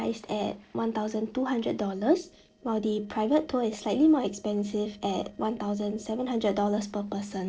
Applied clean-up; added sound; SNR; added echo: neural separator model SepFormer DNS4.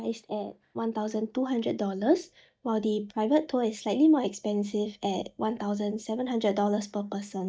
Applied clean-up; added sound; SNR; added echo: neural mask model DeepFilterNet 3.